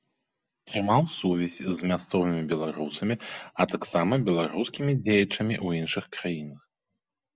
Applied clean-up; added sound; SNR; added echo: none; none; none; none.